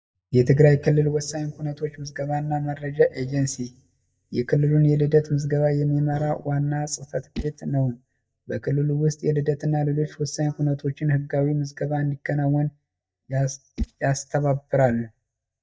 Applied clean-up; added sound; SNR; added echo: neural mask model DeepFilterNet 3.